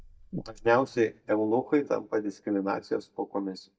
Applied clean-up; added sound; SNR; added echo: neural mask model DeepFilterNet 3.